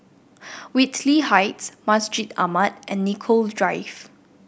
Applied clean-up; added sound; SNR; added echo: none; none; none; none.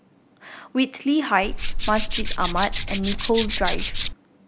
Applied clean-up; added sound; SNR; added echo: none; Tools; -3 dB; none.